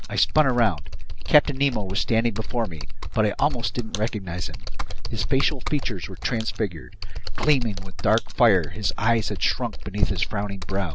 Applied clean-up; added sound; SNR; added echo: none; Computer keyboard; -2 dB; none.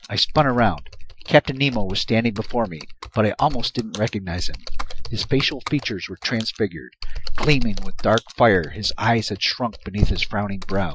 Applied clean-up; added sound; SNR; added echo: classical method Wiener filter.